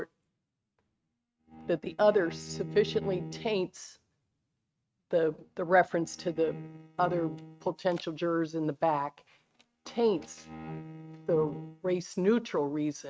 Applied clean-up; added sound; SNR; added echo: neural mask model RNNoise.